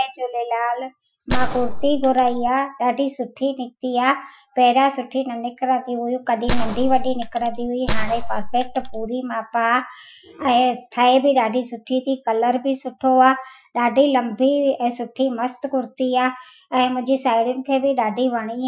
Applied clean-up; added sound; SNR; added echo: classical method Wiener filter.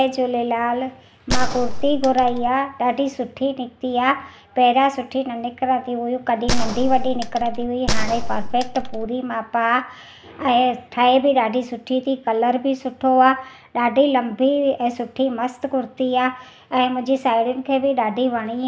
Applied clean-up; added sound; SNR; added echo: none; Gunshot, gunfire; 0 dB; none.